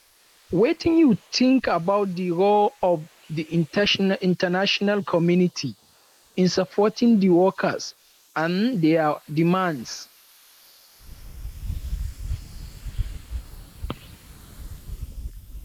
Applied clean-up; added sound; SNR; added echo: neural mask model Resemble Enhance denoiser.